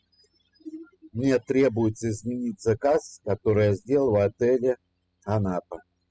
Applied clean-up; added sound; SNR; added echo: classical method spectral subtraction.